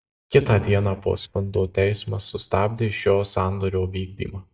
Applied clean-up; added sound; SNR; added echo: neural mask model DeepFilterNet 3.